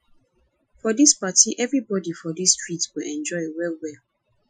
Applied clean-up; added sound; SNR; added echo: classical method Wiener filter.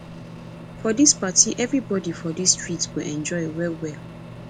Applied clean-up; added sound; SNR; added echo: none; Microwave oven; 14 dB; none.